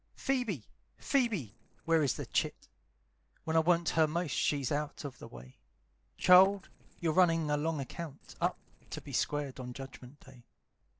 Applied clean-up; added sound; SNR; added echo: neural separator model SepFormer DNS4.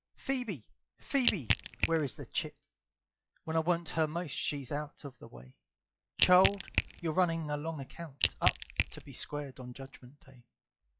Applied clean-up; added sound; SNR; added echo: classical method log-MMSE.